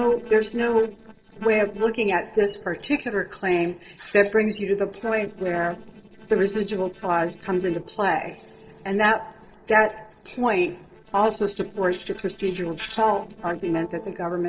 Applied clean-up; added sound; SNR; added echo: neural separator model SepFormer DNS4.